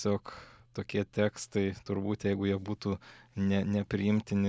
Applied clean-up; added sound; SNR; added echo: none; none; none; none.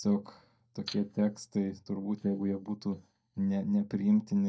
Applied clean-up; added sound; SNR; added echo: neural mask model DeepFilterNet 3.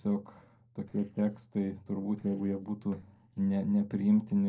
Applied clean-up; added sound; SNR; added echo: neural separator model SepFormer DNS4.